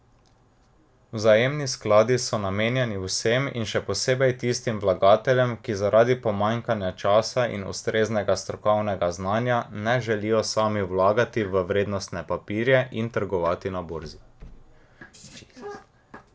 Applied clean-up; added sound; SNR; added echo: none; none; none; none.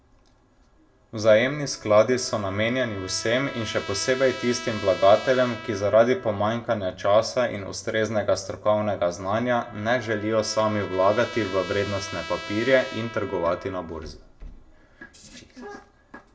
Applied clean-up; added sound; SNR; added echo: none; Trumpet; 16 dB; reverberation time 0.4 s.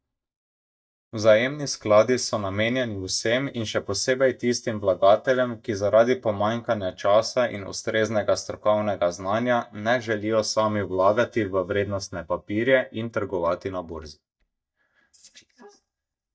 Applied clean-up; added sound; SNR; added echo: neural mask model DeepFilterNet 3.